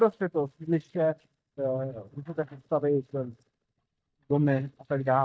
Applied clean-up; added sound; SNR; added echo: neural mask model DeepFilterNet 3.